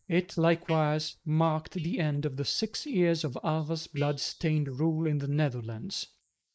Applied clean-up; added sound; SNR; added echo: neural mask model Resemble Enhance denoiser.